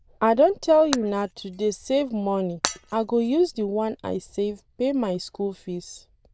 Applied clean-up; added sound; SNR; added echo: neural diffusion model UNIVERSE++.